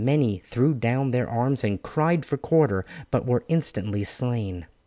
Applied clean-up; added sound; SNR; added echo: none; none; none; none.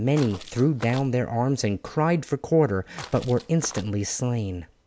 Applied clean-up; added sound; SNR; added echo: none; Walk, footsteps; 16 dB; none.